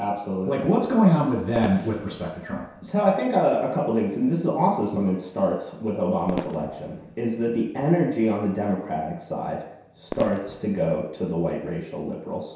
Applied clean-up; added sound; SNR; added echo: none; Fireworks; 14 dB; reverberation time 0.7 s.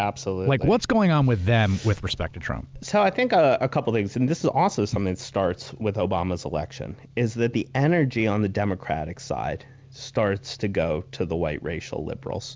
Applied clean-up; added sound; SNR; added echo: none; none; none; none.